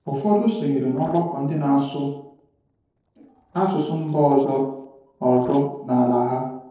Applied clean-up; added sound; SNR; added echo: neural separator model SepFormer DNS4.